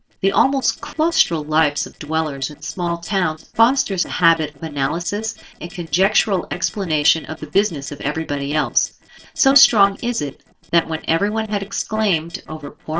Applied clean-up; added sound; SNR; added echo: neural separator model SepFormer DNS4.